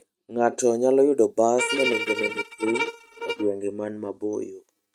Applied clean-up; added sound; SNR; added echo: neural mask model RNNoise.